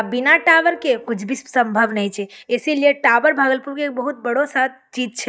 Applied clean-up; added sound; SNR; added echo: neural mask model DeepFilterNet 3.